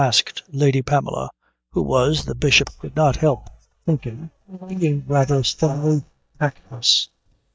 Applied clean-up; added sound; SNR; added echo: neural mask model DeepFilterNet 3.